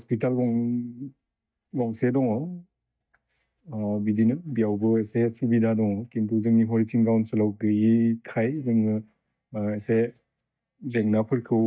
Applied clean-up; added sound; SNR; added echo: neural mask model DeepFilterNet 3.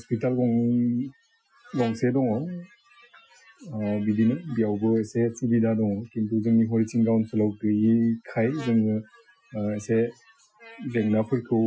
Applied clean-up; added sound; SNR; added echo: classical method Wiener filter.